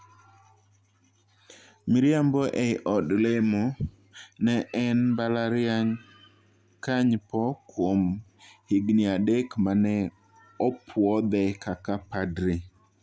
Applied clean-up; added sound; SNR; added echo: none; none; none; none.